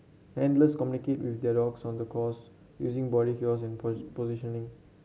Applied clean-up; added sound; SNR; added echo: none; none; none; none.